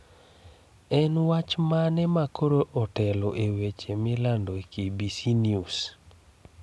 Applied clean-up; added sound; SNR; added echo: none; none; none; none.